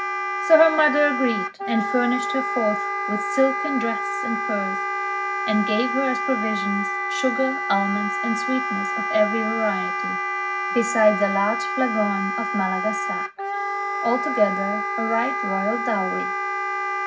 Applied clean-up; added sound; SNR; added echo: none; Wind instrument, woodwind instrument; 1 dB; reverberation time 0.4 s.